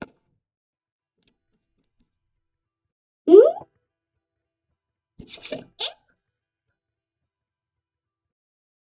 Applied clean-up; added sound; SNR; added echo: neural mask model DeepFilterNet 3.